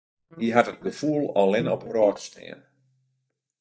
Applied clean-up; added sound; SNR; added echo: neural mask model DeepFilterNet 3.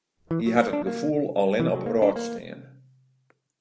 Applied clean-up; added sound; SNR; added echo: none; Guitar; 4 dB; none.